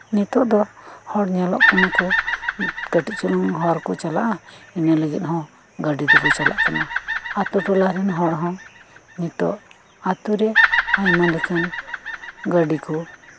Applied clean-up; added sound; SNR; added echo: none; Bird vocalization, bird call, bird song; 2 dB; none.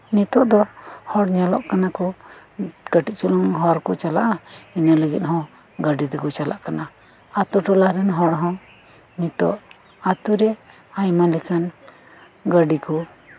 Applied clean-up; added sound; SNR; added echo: none; none; none; none.